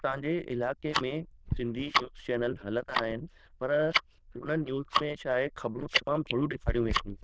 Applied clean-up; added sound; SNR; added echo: neural diffusion model UNIVERSE++.